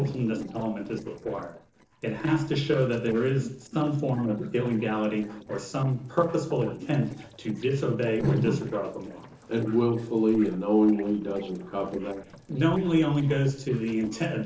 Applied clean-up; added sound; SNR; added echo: neural separator model SepFormer DNS4.